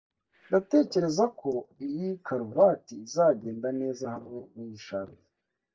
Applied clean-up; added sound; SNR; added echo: neural mask model DeepFilterNet 3.